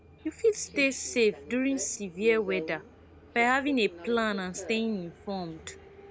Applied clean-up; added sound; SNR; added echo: none; Subway, metro, underground; 15 dB; none.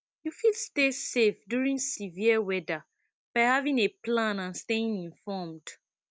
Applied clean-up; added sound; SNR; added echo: none; none; none; none.